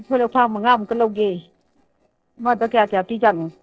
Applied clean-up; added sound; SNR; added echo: neural separator model SepFormer DNS4.